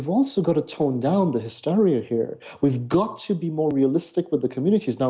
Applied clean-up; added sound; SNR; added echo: none; none; none; none.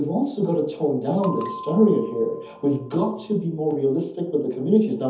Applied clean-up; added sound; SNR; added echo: none; Bell; 16 dB; reverberation time 0.7 s.